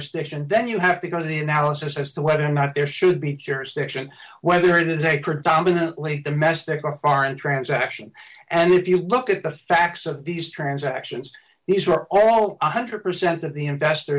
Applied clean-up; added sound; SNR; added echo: none; none; none; none.